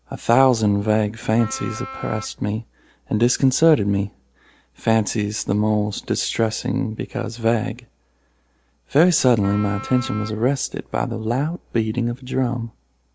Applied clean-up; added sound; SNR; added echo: none; Wind instrument, woodwind instrument; 14 dB; none.